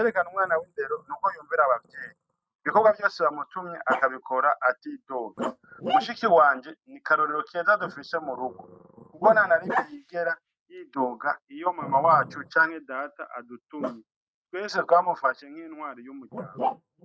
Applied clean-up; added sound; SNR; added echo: neural mask model RNNoise.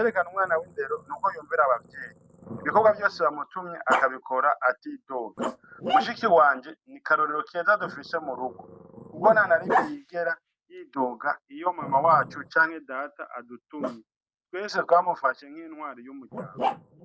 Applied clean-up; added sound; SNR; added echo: none; Growling; 9 dB; none.